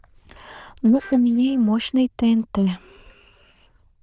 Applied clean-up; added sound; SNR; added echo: neural diffusion model UNIVERSE++.